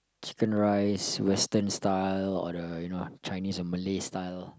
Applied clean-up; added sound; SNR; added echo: none; none; none; none.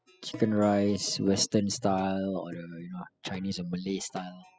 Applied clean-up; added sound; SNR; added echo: classical method spectral subtraction.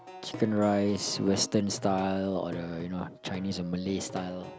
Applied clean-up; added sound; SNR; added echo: none; Plucked string instrument; 16 dB; none.